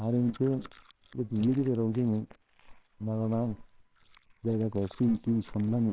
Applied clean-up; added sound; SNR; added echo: neural separator model SepFormer WHAMR!.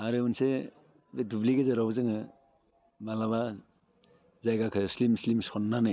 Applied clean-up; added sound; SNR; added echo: none; none; none; none.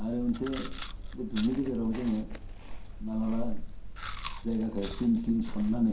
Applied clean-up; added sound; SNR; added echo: none; Chewing, mastication; 4 dB; reverberation time 0.5 s.